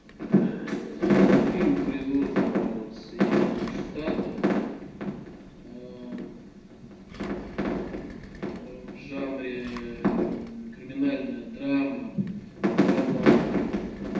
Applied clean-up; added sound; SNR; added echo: none; Engine; 20 dB; reverberation time 0.8 s.